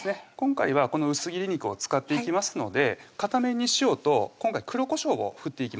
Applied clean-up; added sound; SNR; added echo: none; none; none; none.